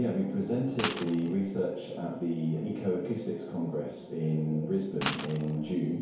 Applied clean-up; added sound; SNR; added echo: none; Coin (dropping); 1 dB; reverberation time 1.0 s.